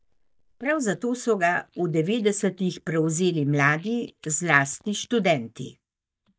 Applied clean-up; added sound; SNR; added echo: neural mask model DeepFilterNet 3.